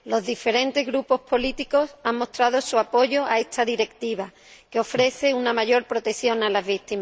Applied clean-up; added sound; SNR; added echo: none; Breathing; 17 dB; none.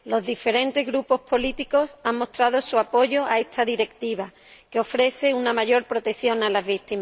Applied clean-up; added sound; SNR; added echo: none; none; none; none.